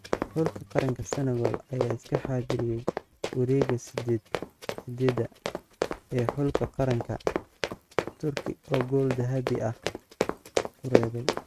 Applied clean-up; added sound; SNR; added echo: neural mask model RNNoise.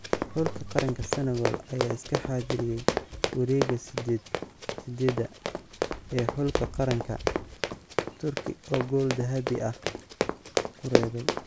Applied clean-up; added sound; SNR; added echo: none; Run; 1 dB; none.